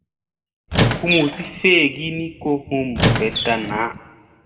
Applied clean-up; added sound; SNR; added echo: none; Squeak; -2 dB; reverberation time 1.4 s.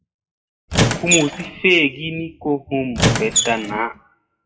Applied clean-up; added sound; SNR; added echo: classical method WPE with log-MMSE.